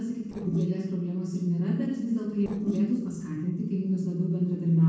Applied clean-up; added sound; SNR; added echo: neural separator model SepFormer DNS4.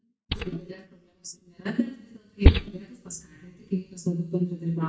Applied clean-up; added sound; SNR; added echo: neural mask model DeepFilterNet 3.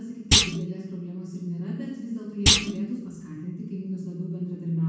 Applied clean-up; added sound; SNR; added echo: none; Thump, thud; -5 dB; reverberation time 1.1 s.